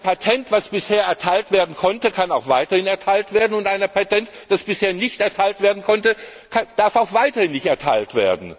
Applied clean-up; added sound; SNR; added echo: none; none; none; none.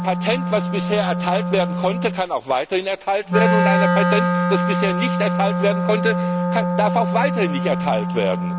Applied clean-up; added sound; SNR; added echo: none; Wind instrument, woodwind instrument; -1 dB; none.